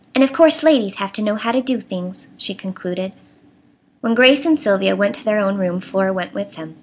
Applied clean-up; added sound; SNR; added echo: none; none; none; none.